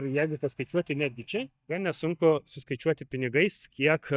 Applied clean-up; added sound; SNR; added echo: neural mask model DeepFilterNet 3.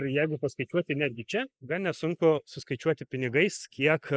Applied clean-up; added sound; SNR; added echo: neural mask model Resemble Enhance denoiser.